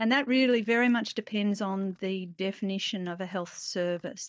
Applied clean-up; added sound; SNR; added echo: neural mask model DeepFilterNet 3.